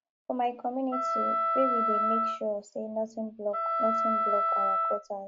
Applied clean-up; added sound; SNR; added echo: none; Wind instrument, woodwind instrument; -4 dB; none.